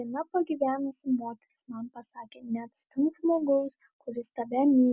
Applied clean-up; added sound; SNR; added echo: none; none; none; none.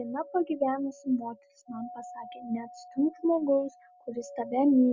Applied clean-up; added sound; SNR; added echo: none; Doorbell; 18 dB; none.